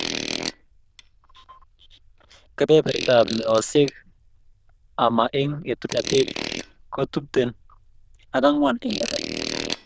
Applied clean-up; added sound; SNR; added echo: neural diffusion model UNIVERSE++.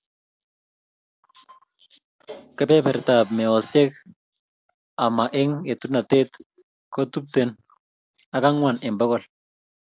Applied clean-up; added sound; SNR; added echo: none; none; none; none.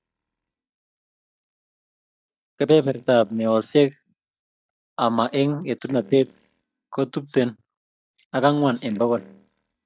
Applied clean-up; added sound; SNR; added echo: neural mask model DeepFilterNet 3.